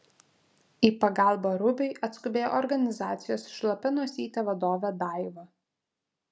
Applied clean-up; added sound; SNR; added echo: none; none; none; none.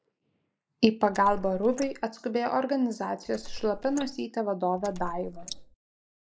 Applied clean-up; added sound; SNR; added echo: neural mask model Resemble Enhance denoiser.